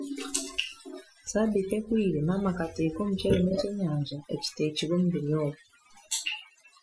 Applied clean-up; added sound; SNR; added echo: classical method Wiener filter.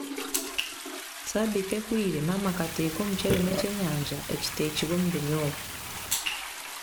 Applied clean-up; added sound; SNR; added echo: none; Burping, eructation + Toilet flush; 6 dB; none.